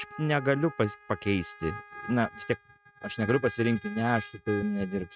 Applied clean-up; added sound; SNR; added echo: neural mask model RNNoise.